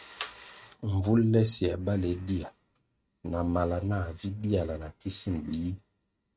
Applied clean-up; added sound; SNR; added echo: neural mask model RNNoise.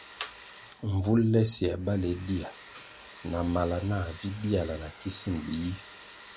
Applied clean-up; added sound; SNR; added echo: none; Domestic sounds, home sounds; 20 dB; none.